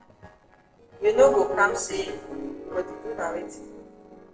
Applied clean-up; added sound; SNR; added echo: neural separator model SepFormer DNS4.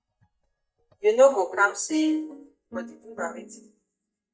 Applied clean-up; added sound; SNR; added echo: neural mask model DeepFilterNet 3.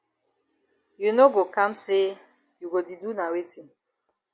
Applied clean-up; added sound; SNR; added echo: none; none; none; none.